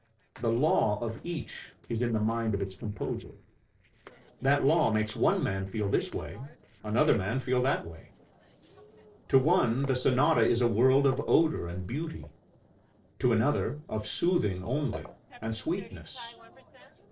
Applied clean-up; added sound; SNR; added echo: neural separator model SepFormer DNS4.